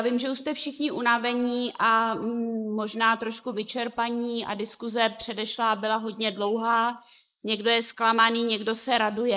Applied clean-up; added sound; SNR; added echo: neural mask model Resemble Enhance denoiser.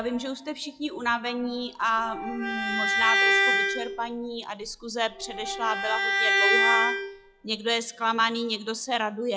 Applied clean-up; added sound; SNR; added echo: classical method log-MMSE.